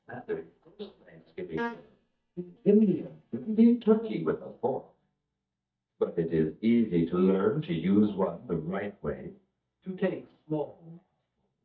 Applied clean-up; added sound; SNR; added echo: neural mask model DeepFilterNet 3.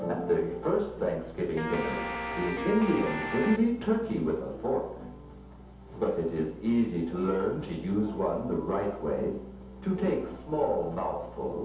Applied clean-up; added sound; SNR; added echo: none; Guitar; 4 dB; reverberation time 0.8 s.